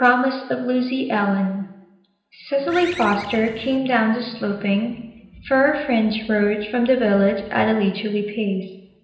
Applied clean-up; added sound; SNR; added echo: none; Bird; 13 dB; reverberation time 0.9 s.